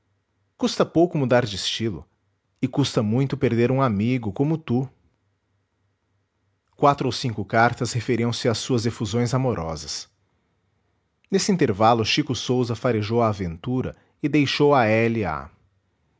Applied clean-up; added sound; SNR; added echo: none; none; none; none.